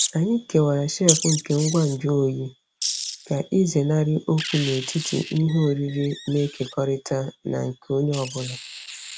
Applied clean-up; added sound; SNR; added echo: none; Wild animals; 9 dB; none.